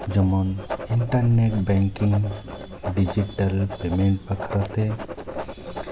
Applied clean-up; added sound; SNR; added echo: none; Writing; 11 dB; none.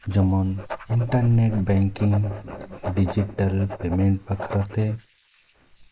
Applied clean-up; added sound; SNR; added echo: neural mask model Resemble Enhance denoiser.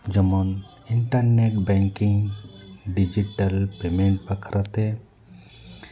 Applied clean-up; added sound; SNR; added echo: none; none; none; none.